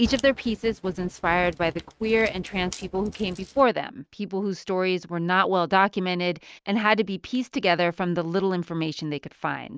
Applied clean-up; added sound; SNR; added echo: neural mask model RNNoise.